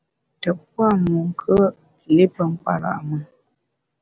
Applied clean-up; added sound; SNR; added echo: none; none; none; none.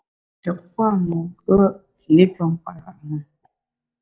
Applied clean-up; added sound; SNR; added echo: neural mask model DeepFilterNet 3.